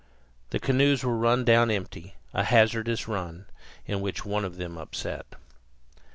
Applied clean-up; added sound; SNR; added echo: none; none; none; none.